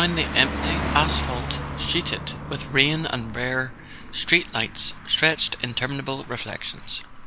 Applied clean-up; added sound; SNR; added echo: none; Car passing by; 6 dB; none.